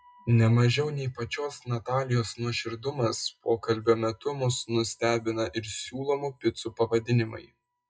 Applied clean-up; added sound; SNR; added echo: classical method WPE with log-MMSE.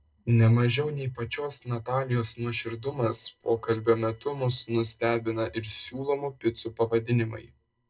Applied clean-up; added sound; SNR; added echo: neural separator model SepFormer DNS4.